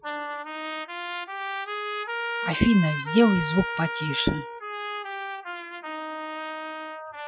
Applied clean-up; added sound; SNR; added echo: classical method Wiener filter.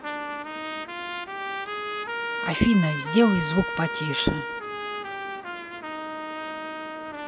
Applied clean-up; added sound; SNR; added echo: none; Trumpet; 4 dB; none.